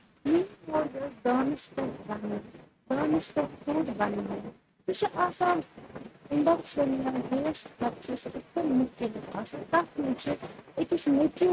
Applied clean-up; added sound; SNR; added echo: neural mask model RNNoise.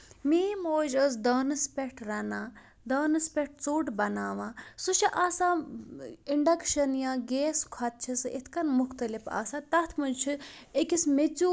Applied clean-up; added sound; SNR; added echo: none; none; none; none.